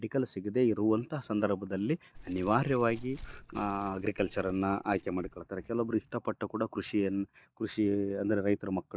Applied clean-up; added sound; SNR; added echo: neural mask model DeepFilterNet 3.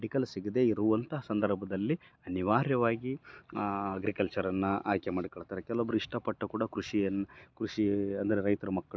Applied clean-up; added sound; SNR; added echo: none; none; none; none.